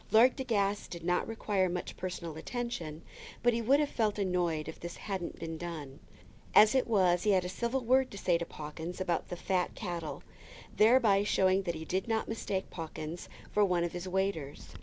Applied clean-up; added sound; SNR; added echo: none; Crackle; 18 dB; none.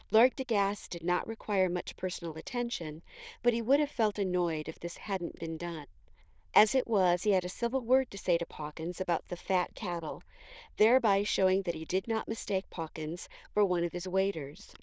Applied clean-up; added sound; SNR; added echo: neural diffusion model UNIVERSE++.